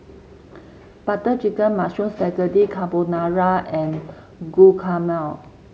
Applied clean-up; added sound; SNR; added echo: none; none; none; none.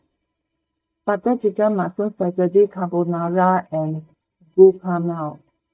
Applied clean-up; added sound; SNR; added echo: neural mask model DeepFilterNet 3.